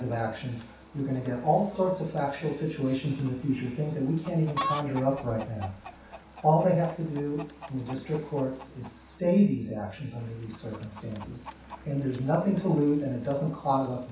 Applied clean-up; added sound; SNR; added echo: none; Chicken, rooster; 15 dB; reverberation time 0.7 s.